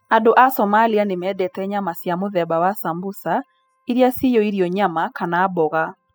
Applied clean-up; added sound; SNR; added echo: classical method spectral subtraction.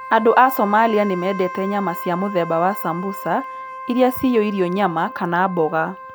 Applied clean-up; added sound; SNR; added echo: none; Wind instrument, woodwind instrument; 12 dB; none.